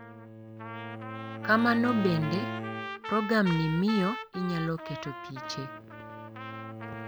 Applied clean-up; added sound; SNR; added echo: none; Bowed string instrument + Trumpet; 8 dB; none.